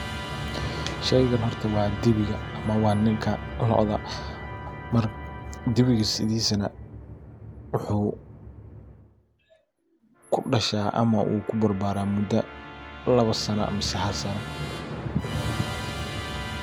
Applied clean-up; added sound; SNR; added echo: none; Musical instrument; 8 dB; none.